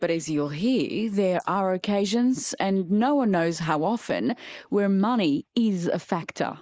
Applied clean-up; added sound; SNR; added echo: neural mask model Resemble Enhance denoiser.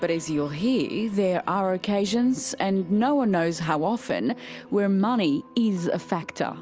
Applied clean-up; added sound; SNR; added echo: none; none; none; none.